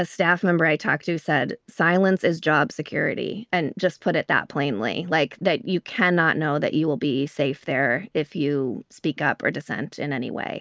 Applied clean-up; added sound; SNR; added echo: none; none; none; none.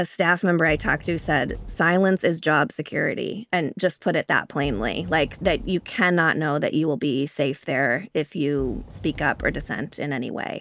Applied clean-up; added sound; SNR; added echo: none; Fireworks; 18 dB; none.